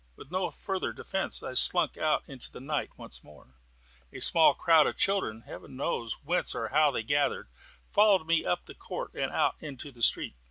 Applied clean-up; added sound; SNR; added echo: none; none; none; none.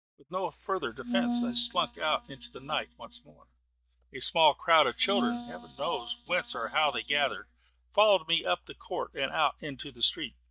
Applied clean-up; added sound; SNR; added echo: neural mask model DeepFilterNet 3.